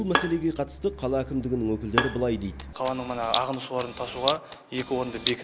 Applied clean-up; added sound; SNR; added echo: none; Camera + Bowed string instrument; 3 dB; none.